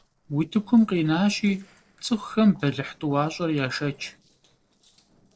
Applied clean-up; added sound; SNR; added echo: neural separator model SepFormer DNS4.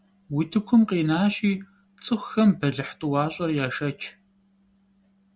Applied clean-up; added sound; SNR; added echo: none; none; none; none.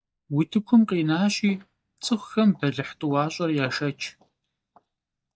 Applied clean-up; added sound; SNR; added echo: neural mask model DeepFilterNet 3.